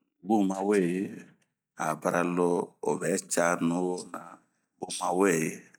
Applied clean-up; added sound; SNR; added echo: none; none; none; none.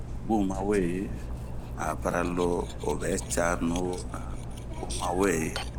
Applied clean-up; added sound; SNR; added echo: none; Cutlery, silverware; 5 dB; none.